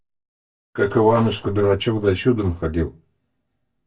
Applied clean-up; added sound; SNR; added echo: neural mask model DeepFilterNet 3.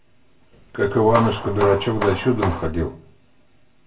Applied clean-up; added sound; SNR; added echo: none; Hammer; 8 dB; reverberation time 0.1 s.